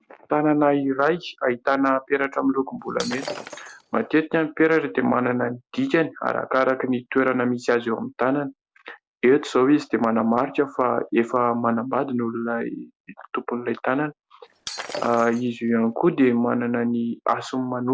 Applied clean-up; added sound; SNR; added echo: none; Shatter; 14 dB; none.